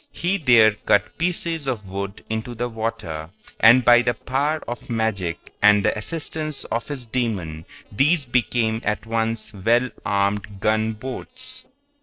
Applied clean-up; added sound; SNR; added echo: neural separator model SepFormer DNS4.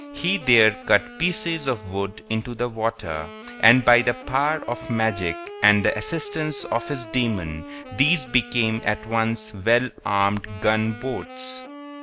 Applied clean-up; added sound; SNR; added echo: none; Wind instrument, woodwind instrument; 15 dB; none.